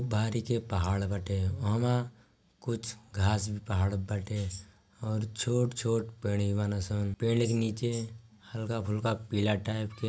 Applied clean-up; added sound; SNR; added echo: none; Tambourine; 17 dB; none.